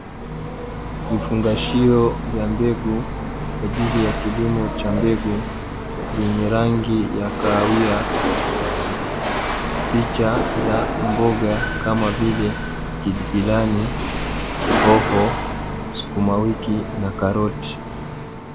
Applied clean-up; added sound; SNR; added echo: none; Rattle / Chatter / Hiss / Engine / Mechanisms; 2 dB; none.